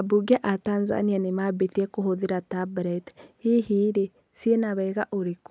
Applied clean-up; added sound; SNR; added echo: none; none; none; none.